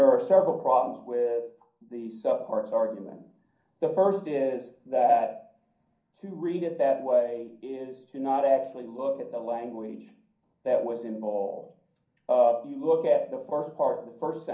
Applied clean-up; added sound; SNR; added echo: none; none; none; reverberation time 0.6 s.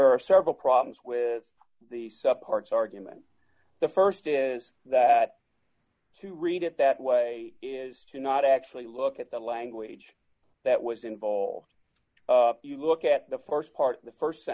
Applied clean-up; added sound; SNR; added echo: none; none; none; none.